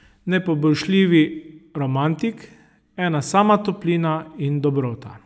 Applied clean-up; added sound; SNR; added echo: none; none; none; none.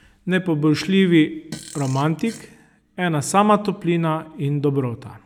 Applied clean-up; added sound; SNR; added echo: none; Fart; 19 dB; none.